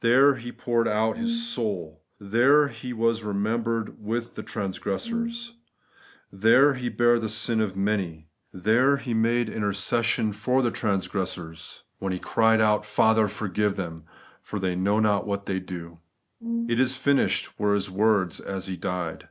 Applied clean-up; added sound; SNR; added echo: none; Brass instrument; 6 dB; none.